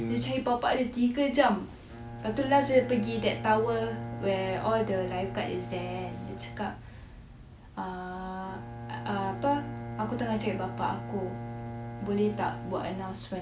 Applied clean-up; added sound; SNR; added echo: none; Bowed string instrument; 9 dB; none.